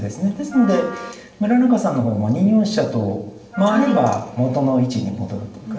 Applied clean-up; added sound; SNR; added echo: none; Wind instrument, woodwind instrument; 18 dB; reverberation time 0.9 s.